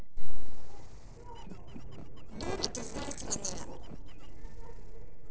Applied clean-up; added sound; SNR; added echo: neural separator model SepFormer DNS4.